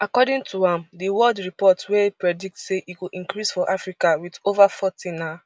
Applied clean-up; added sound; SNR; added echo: none; none; none; none.